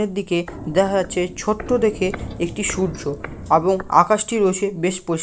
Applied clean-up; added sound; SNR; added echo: none; Walk, footsteps; 15 dB; none.